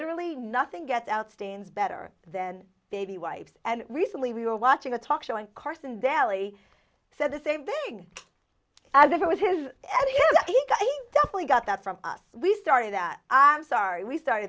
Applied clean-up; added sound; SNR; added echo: none; none; none; none.